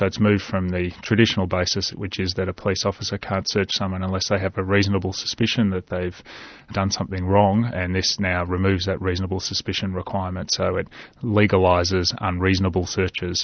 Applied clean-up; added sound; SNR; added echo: none; none; none; none.